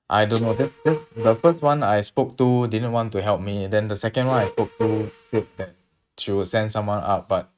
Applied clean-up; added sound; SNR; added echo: neural mask model RNNoise.